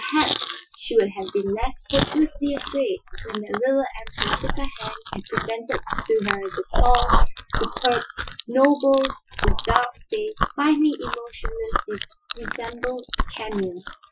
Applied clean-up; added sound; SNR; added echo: classical method Wiener filter.